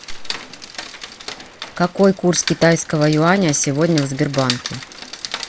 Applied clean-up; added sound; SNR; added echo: none; Rain; 12 dB; none.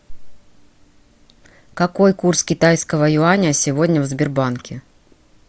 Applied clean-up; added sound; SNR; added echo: none; none; none; none.